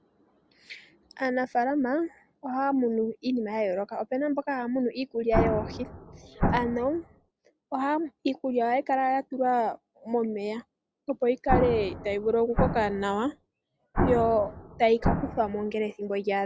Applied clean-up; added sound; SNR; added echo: none; Explosion; 2 dB; none.